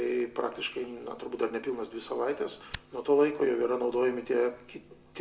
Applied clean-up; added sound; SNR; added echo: none; Tick; 15 dB; reverberation time 0.5 s.